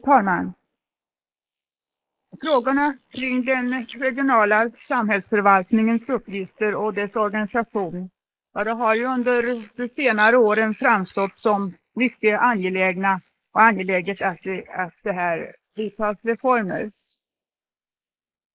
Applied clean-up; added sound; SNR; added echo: neural mask model Resemble Enhance denoiser.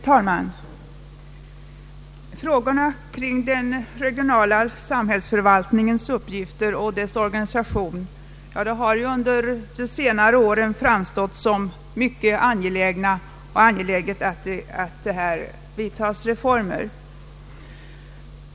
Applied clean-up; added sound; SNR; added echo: none; none; none; none.